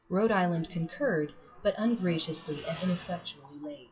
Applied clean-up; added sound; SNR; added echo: classical method WPE with log-MMSE.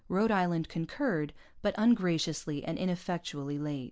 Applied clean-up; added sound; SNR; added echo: none; none; none; none.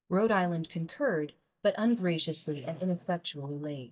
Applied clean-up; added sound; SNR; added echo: neural mask model DeepFilterNet 3.